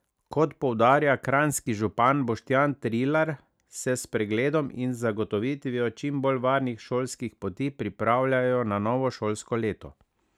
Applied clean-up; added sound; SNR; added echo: none; none; none; none.